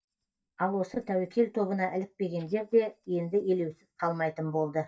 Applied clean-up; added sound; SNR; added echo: neural mask model DeepFilterNet 3.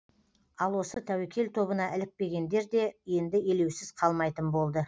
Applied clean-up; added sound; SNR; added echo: none; none; none; none.